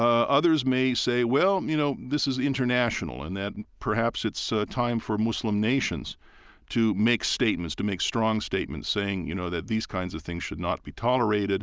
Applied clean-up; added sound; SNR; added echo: none; none; none; none.